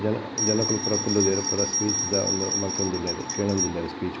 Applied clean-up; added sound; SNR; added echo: none; Bell; 2 dB; none.